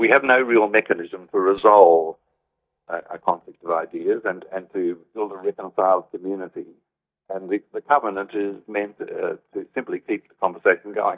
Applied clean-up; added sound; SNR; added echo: neural mask model DeepFilterNet 3.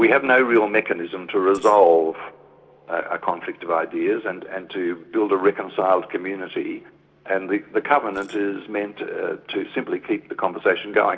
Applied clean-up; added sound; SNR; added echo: neural separator model SepFormer DNS4.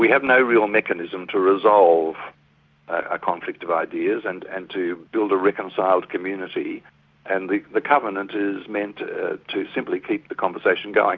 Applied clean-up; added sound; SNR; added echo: none; none; none; none.